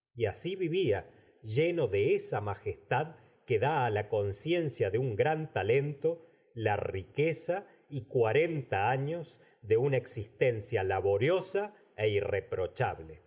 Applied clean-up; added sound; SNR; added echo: none; none; none; none.